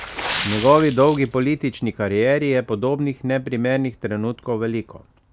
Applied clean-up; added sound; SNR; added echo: none; Water / Splash, splatter; 15 dB; none.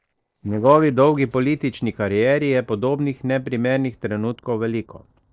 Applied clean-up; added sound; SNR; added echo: neural separator model SepFormer DNS4.